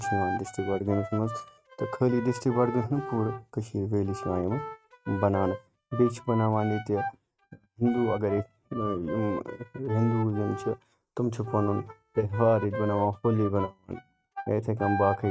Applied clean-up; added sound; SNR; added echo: neural mask model RNNoise.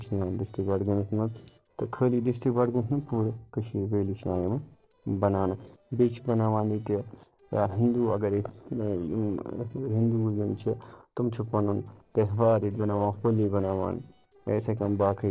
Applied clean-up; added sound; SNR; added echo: neural separator model SepFormer DNS4.